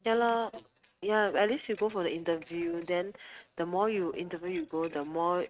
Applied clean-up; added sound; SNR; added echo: neural mask model RNNoise.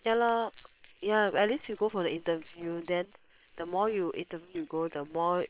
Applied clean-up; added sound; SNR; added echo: neural separator model SepFormer WHAM!.